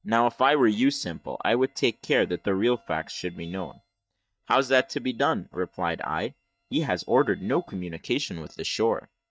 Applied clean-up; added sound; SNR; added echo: neural mask model DeepFilterNet 3.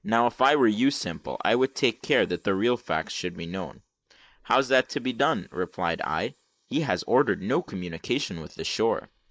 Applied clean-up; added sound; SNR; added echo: neural mask model Resemble Enhance denoiser.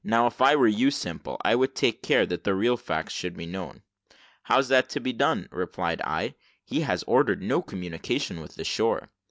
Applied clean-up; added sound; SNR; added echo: none; none; none; none.